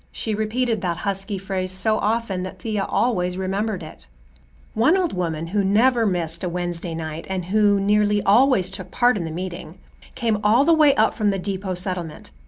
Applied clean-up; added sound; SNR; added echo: none; none; none; none.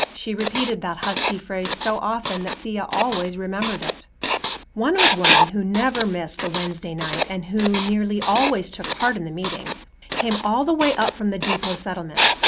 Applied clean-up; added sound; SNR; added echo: none; Writing; 1 dB; none.